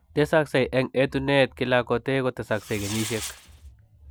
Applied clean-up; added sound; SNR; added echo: none; Fireworks; 13 dB; none.